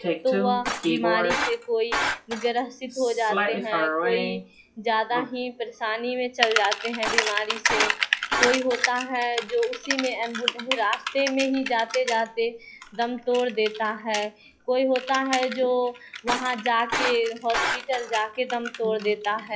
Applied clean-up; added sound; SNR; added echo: classical method log-MMSE.